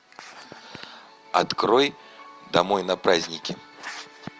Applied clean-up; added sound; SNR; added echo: none; none; none; none.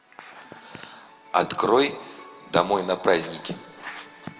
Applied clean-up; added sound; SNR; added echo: none; none; none; reverberation time 1.6 s.